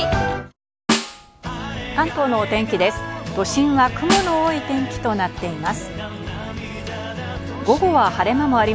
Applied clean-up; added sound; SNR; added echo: none; Snare drum; 6 dB; none.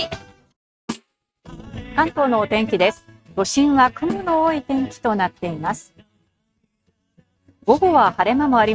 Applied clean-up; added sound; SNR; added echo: neural mask model RNNoise.